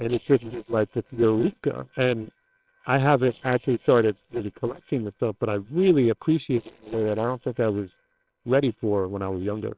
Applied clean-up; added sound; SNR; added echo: neural separator model SepFormer WHAMR!.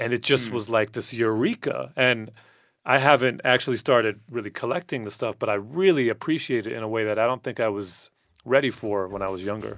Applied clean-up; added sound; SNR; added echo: none; none; none; none.